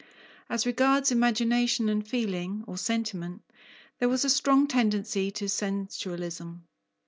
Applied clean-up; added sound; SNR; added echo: none; none; none; none.